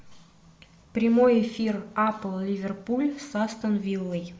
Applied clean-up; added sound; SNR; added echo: none; none; none; none.